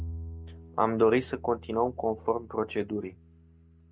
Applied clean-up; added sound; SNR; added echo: none; Bowed string instrument; 14 dB; none.